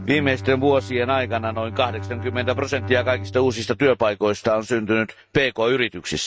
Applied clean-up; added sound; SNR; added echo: neural mask model RNNoise.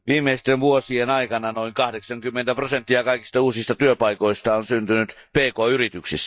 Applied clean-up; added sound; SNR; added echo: neural mask model DeepFilterNet 3.